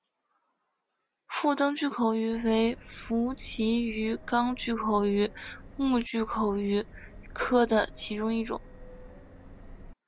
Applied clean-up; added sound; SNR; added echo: none; Subway, metro, underground; 16 dB; none.